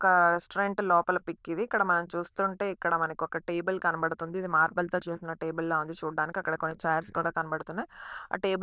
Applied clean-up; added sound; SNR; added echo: neural diffusion model UNIVERSE++.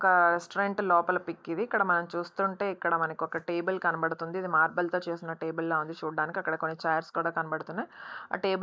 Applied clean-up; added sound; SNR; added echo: neural mask model Resemble Enhance denoiser.